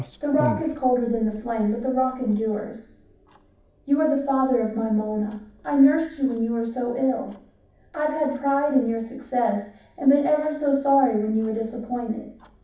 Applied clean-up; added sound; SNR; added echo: none; Clock; 17 dB; reverberation time 0.7 s.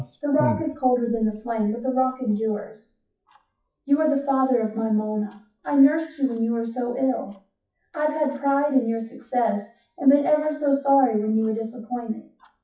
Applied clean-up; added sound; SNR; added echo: classical method WPE with log-MMSE.